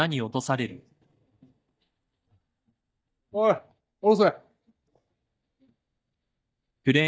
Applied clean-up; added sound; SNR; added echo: neural mask model DeepFilterNet 3.